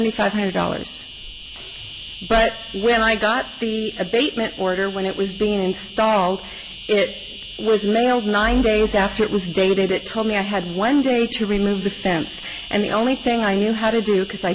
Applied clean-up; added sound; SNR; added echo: none; Insect; 5 dB; none.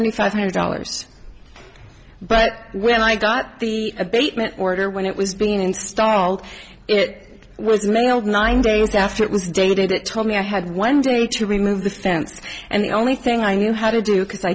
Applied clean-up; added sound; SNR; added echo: none; none; none; none.